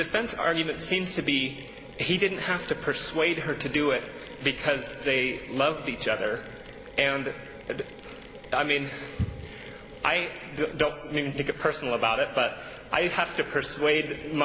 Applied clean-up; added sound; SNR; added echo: none; Mechanisms; 17 dB; none.